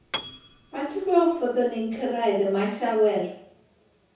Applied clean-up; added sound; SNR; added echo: none; Piano; 16 dB; reverberation time 0.6 s.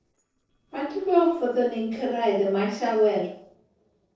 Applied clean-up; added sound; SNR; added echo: neural separator model SepFormer DNS4.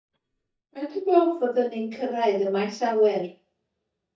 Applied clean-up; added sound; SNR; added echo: neural mask model DeepFilterNet 3.